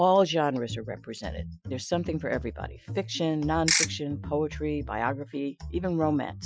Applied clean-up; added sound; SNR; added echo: classical method Wiener filter.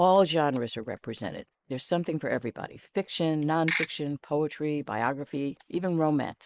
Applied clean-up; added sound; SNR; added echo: neural mask model Resemble Enhance denoiser.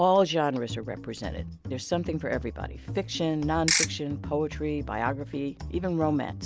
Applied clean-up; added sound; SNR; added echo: none; Ratchet, pawl / Percussion; -3 dB; none.